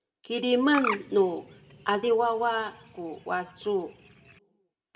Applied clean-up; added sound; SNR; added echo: none; Bird; 11 dB; reverberation time 0.8 s.